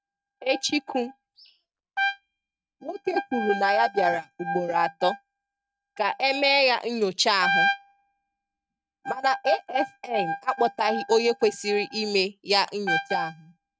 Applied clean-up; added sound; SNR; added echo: neural mask model RNNoise.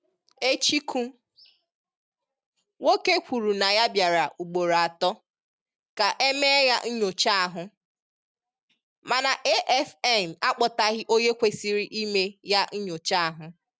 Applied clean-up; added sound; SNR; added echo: none; none; none; none.